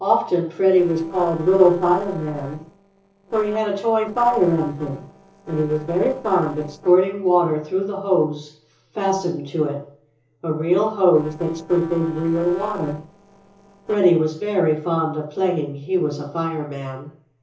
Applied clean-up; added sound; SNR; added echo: neural separator model SepFormer DNS4.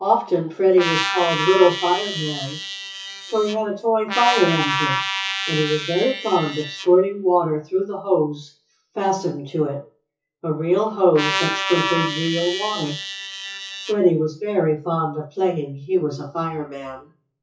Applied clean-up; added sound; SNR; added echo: classical method WPE with log-MMSE.